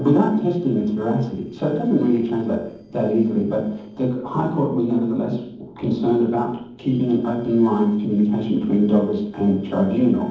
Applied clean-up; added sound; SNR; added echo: neural separator model SepFormer DNS4.